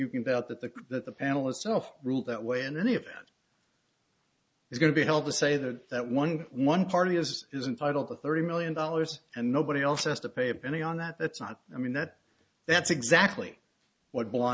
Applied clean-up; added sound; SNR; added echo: none; none; none; none.